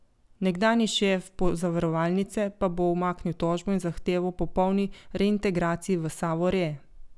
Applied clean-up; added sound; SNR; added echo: none; none; none; none.